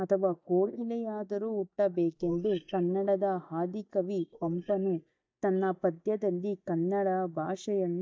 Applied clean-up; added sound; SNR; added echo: neural mask model DeepFilterNet 3.